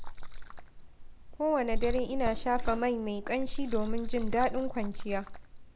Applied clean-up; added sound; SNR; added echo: none; Liquid; 0 dB; none.